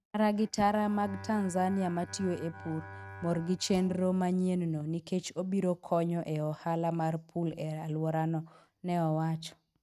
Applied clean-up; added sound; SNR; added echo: neural mask model RNNoise.